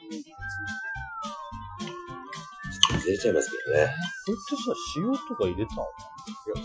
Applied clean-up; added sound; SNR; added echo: classical method Wiener filter.